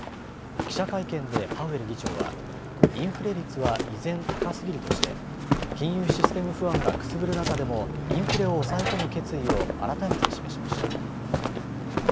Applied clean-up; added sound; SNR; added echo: none; Walk, footsteps; -3 dB; none.